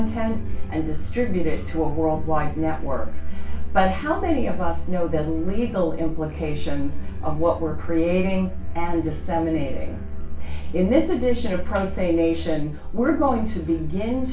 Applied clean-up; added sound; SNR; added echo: none; Musical instrument; 14 dB; reverberation time 0.2 s.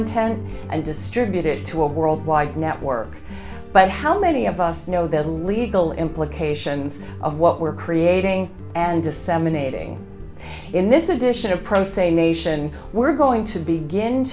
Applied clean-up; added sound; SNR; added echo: none; none; none; none.